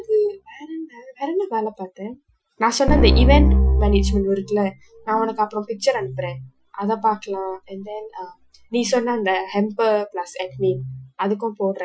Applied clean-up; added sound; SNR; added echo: classical method Wiener filter.